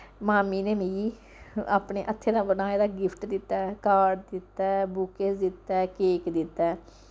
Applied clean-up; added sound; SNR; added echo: none; none; none; none.